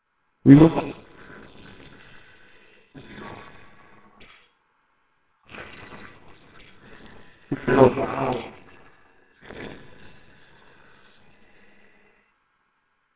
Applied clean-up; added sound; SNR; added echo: neural separator model SepFormer WHAMR!.